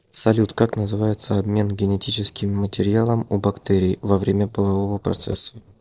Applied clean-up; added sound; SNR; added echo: neural separator model SepFormer DNS4.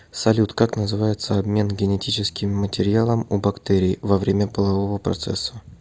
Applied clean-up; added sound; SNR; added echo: none; none; none; none.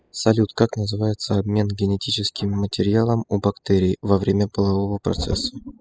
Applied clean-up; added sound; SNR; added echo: classical method spectral subtraction.